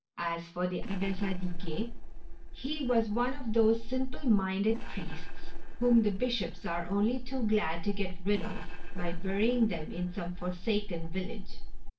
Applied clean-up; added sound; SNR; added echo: neural separator model SepFormer DNS4.